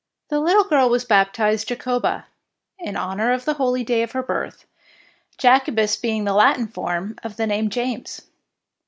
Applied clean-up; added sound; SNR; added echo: none; none; none; none.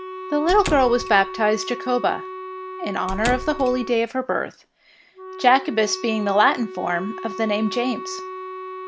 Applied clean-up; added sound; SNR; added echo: none; Squeak / Slam / Wood + Wind instrument, woodwind instrument; 10 dB; none.